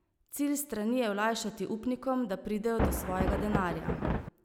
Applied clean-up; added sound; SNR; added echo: none; Thunder; -1 dB; none.